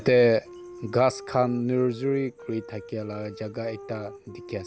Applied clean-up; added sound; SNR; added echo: none; Wind instrument, woodwind instrument; 17 dB; none.